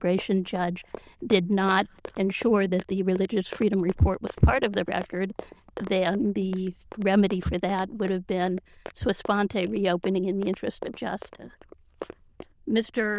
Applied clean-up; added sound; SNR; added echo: neural diffusion model UNIVERSE++.